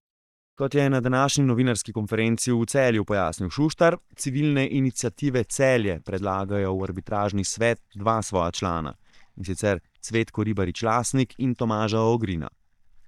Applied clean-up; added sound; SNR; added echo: neural mask model DeepFilterNet 3.